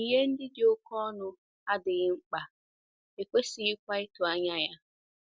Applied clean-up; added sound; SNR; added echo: none; none; none; none.